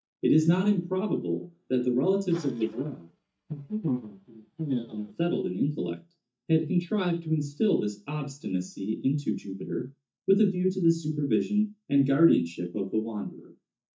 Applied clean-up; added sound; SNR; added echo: neural mask model DeepFilterNet 3.